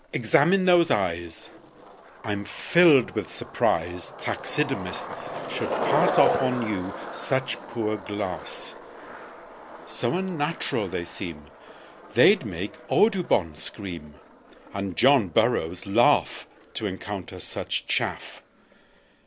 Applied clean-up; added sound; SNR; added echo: none; Skateboard; 10 dB; none.